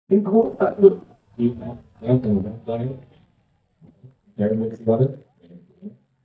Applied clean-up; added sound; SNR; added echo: neural mask model DeepFilterNet 3.